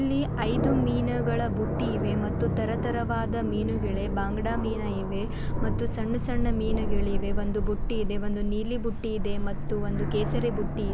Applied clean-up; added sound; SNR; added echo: none; Aircraft; -3 dB; none.